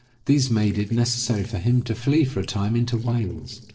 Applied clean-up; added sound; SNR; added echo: neural separator model SepFormer DNS4.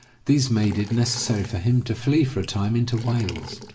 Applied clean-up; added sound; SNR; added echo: none; Liquid; 20 dB; reverberation time 1.7 s.